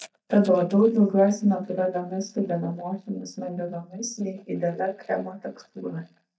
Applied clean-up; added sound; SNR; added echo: neural mask model DeepFilterNet 3.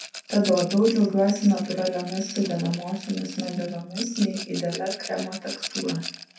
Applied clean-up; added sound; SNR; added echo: none; Rattle; 12 dB; reverberation time 0.6 s.